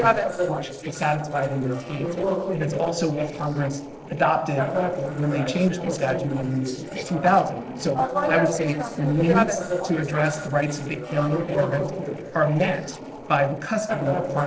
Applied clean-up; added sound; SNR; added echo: neural separator model SepFormer DNS4.